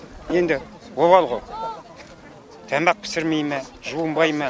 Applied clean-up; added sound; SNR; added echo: none; none; none; none.